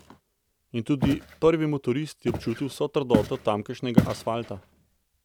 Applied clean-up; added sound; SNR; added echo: none; Walk, footsteps; 4 dB; none.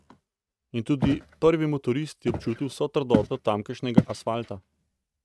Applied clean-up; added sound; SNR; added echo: neural mask model RNNoise.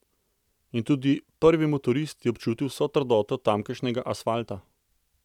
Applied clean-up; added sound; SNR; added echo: none; none; none; none.